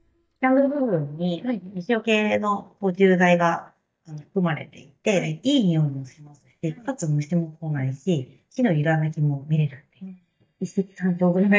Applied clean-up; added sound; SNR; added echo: neural mask model DeepFilterNet 3.